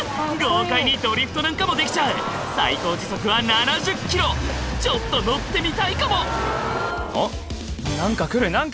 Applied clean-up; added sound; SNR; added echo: none; none; none; none.